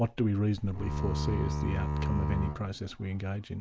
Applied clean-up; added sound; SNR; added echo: none; Bowed string instrument; 0 dB; none.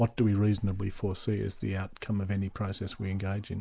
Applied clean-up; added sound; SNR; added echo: none; none; none; none.